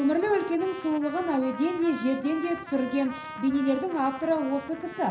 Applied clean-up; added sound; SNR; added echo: none; Trumpet; 14 dB; reverberation time 0.5 s.